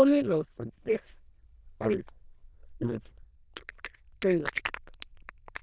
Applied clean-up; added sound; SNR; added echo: neural diffusion model UNIVERSE++.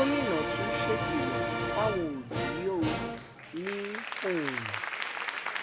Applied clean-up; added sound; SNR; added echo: none; Applause; -1 dB; none.